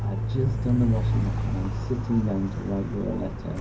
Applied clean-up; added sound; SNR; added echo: none; Car; 0 dB; reverberation time 0.4 s.